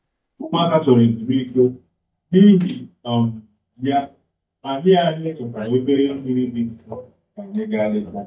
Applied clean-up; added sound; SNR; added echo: neural mask model DeepFilterNet 3.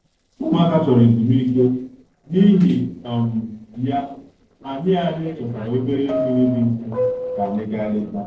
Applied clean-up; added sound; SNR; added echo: neural separator model SepFormer DNS4.